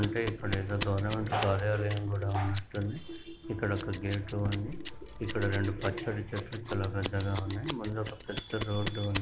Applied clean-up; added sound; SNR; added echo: none; Scissors; 5 dB; none.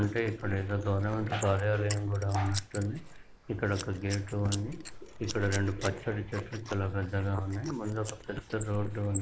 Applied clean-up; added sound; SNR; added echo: neural mask model Resemble Enhance denoiser.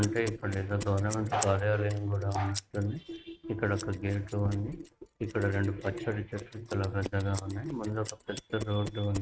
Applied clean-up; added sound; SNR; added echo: neural mask model RNNoise.